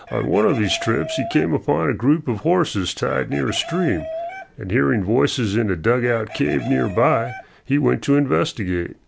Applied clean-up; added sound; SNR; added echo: none; Chicken, rooster; 15 dB; none.